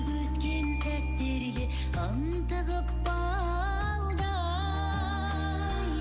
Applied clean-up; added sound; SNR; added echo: none; Bell / Doorbell; 19 dB; none.